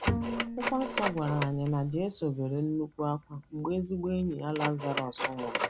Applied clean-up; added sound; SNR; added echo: none; Telephone + Bowed string instrument; 3 dB; none.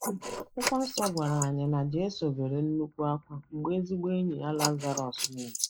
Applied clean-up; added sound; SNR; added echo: neural mask model Resemble Enhance denoiser.